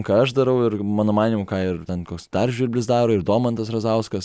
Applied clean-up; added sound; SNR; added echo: none; none; none; none.